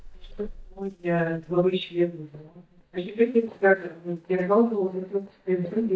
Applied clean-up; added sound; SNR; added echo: neural mask model DeepFilterNet 3.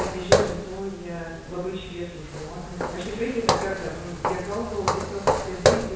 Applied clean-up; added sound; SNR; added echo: none; Walk, footsteps; -5 dB; reverberation time 1.0 s.